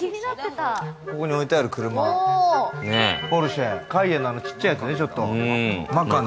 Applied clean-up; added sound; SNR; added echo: none; none; none; none.